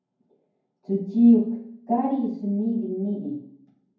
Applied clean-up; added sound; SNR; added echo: none; none; none; reverberation time 0.9 s.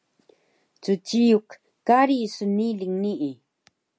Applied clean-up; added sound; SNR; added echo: none; none; none; none.